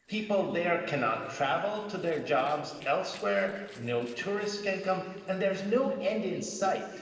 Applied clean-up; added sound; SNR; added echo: neural separator model SepFormer DNS4.